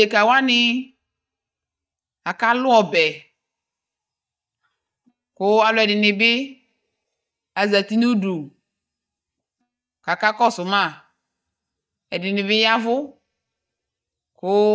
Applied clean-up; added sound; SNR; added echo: neural mask model DeepFilterNet 3.